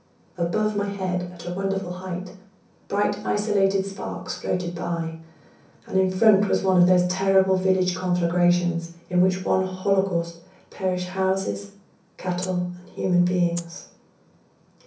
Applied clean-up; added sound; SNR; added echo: none; Rattle (instrument); 16 dB; reverberation time 0.6 s.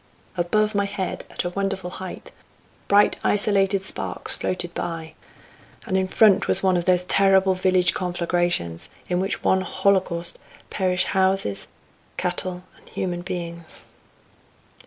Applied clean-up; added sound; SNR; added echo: none; none; none; none.